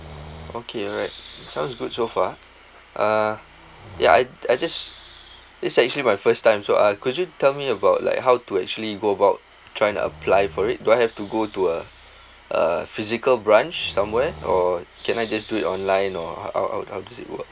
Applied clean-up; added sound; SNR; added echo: none; Breathing; 18 dB; none.